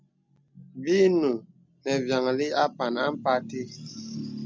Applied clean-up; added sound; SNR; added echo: none; none; none; none.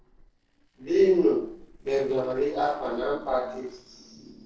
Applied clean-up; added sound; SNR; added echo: neural separator model SepFormer DNS4.